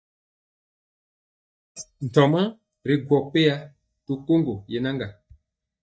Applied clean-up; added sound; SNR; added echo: neural mask model DeepFilterNet 3.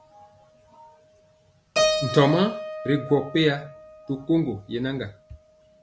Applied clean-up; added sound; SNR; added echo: none; Keyboard (musical); 6 dB; none.